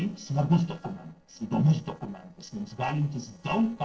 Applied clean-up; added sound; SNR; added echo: neural separator model SepFormer DNS4.